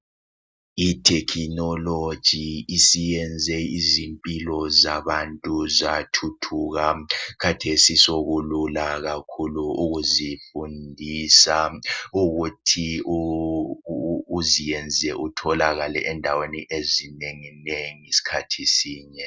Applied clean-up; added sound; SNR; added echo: none; none; none; none.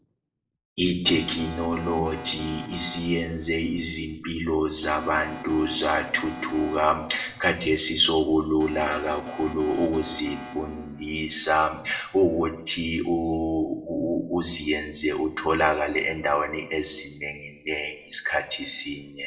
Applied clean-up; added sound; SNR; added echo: none; Alarm; 16 dB; reverberation time 0.7 s.